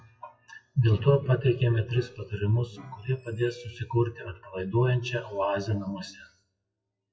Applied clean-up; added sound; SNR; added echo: classical method WPE with log-MMSE.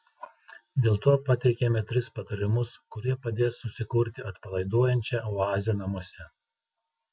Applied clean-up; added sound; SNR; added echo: none; none; none; none.